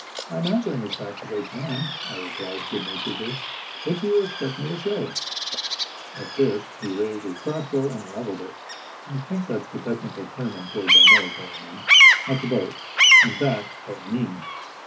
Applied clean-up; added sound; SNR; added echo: none; Bird vocalization, bird call, bird song; -5 dB; reverberation time 0.3 s.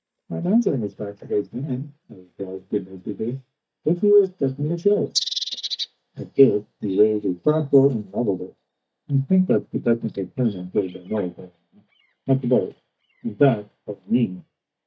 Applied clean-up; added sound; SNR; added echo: neural mask model DeepFilterNet 3.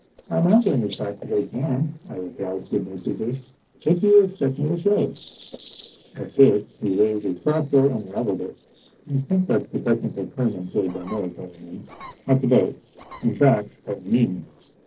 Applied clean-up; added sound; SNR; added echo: neural separator model SepFormer DNS4.